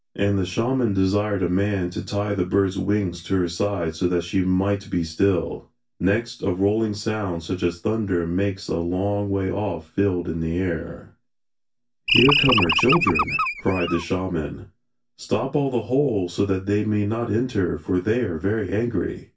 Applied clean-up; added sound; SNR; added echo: none; Animal; -1 dB; reverberation time 0.2 s.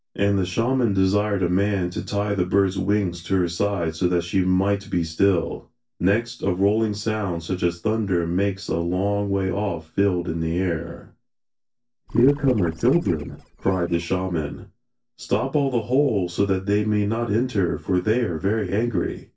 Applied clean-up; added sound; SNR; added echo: neural separator model SepFormer DNS4.